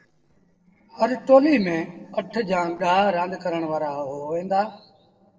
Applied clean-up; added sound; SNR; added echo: neural separator model SepFormer DNS4.